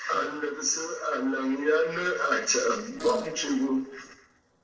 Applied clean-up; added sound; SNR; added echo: neural separator model SepFormer DNS4.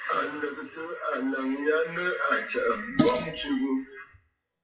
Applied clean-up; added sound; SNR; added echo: classical method WPE with log-MMSE.